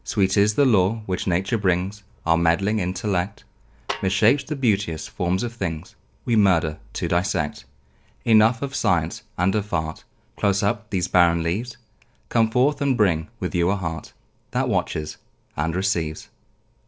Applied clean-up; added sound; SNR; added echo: neural separator model SepFormer DNS4.